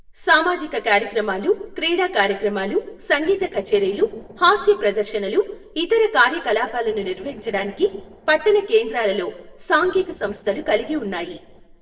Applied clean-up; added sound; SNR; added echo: neural separator model SepFormer DNS4.